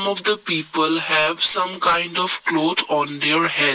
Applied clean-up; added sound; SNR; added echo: none; none; none; none.